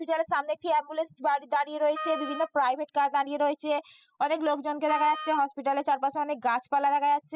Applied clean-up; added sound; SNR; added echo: classical method spectral subtraction.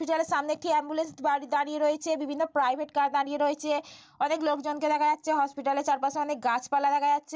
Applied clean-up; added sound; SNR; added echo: neural mask model Resemble Enhance denoiser.